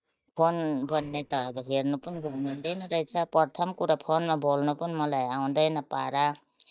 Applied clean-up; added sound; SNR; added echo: neural mask model DeepFilterNet 3.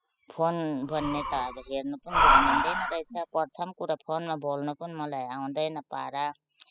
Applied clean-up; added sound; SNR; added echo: classical method spectral subtraction.